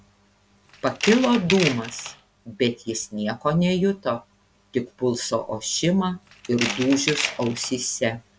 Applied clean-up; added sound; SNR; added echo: none; Tools; 7 dB; none.